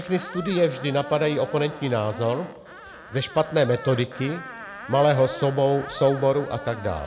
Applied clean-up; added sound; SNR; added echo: none; Screech; 15 dB; none.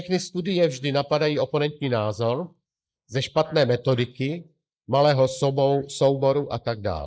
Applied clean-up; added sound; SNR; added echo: neural mask model Resemble Enhance denoiser.